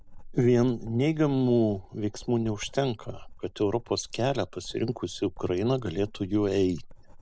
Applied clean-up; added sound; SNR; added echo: none; Writing; 17 dB; none.